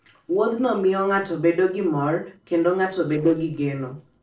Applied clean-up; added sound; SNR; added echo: neural separator model SepFormer DNS4.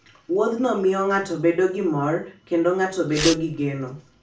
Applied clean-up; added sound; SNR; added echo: none; Tearing; 10 dB; reverberation time 0.3 s.